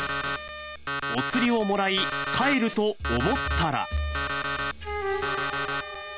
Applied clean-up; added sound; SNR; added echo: none; Alarm; 0 dB; none.